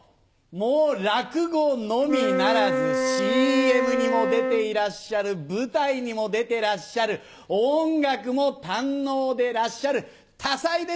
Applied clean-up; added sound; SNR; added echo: none; Wind instrument, woodwind instrument; 0 dB; none.